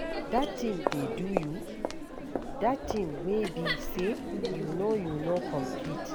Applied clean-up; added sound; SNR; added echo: none; Crowd; 1 dB; none.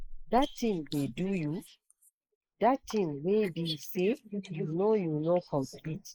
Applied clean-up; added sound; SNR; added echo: neural mask model Resemble Enhance denoiser.